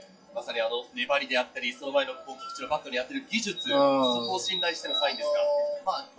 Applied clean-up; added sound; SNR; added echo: classical method WPE with log-MMSE.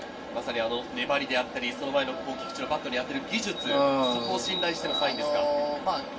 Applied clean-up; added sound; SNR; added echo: none; Bird; 7 dB; reverberation time 0.2 s.